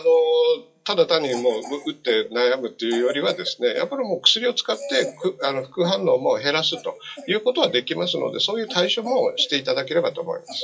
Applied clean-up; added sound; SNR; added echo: classical method WPE with log-MMSE.